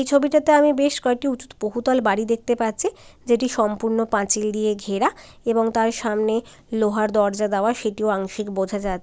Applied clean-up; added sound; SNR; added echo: none; none; none; none.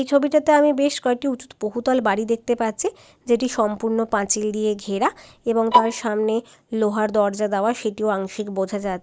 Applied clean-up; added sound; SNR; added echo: neural mask model DeepFilterNet 3.